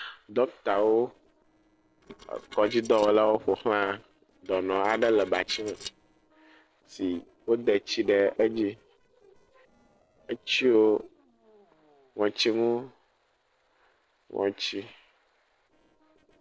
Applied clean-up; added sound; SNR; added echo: neural separator model SepFormer DNS4.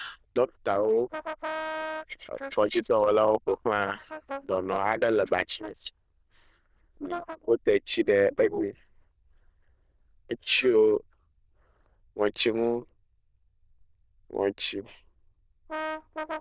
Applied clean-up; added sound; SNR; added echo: neural diffusion model UNIVERSE++.